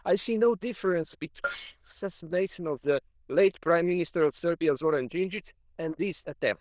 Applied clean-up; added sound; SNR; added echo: neural diffusion model UNIVERSE++.